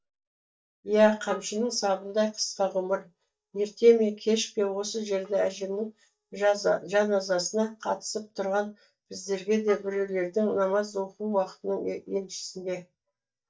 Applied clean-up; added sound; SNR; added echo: neural mask model DeepFilterNet 3.